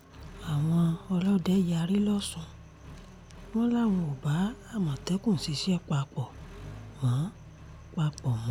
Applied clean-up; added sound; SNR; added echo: none; Accelerating, revving, vroom; 17 dB; none.